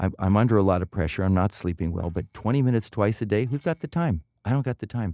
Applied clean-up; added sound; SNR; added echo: neural separator model SepFormer DNS4.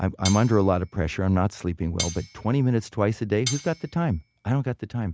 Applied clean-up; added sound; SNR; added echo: none; Cutlery, silverware; 14 dB; none.